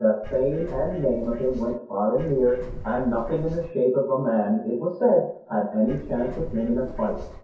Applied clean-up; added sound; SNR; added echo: none; Bird; 12 dB; reverberation time 0.6 s.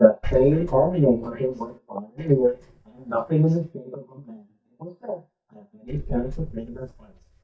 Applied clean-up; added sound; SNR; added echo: neural mask model DeepFilterNet 3.